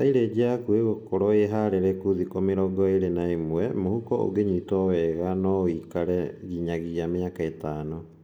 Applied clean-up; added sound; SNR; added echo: neural mask model Resemble Enhance denoiser.